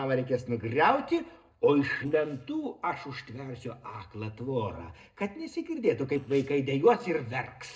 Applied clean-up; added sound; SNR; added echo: neural separator model SepFormer DNS4.